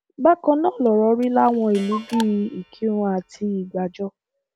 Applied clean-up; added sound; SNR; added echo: none; Clock; 18 dB; none.